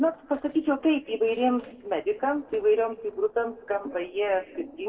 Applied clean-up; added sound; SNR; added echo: neural separator model SepFormer DNS4.